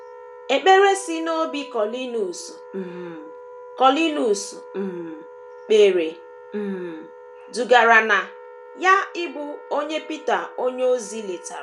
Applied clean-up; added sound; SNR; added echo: none; Wind instrument, woodwind instrument; 18 dB; none.